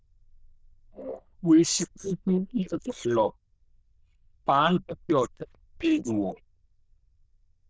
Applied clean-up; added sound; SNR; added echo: neural diffusion model UNIVERSE++.